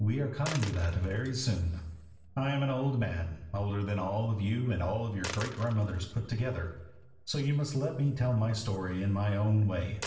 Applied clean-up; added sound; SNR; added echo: none; Coin (dropping); 18 dB; reverberation time 0.9 s.